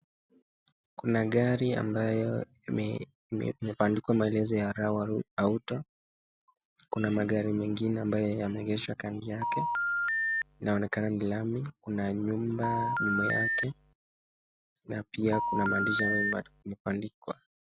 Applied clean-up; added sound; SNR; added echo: none; Telephone; 0 dB; none.